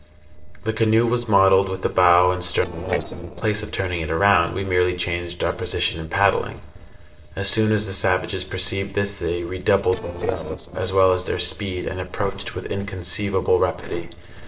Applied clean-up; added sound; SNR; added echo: neural separator model SepFormer DNS4.